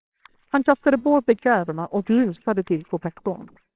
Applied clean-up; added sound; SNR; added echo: neural separator model SepFormer WHAMR!.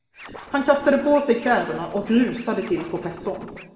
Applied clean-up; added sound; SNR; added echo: none; Scratching (performance technique); 19 dB; reverberation time 1.6 s.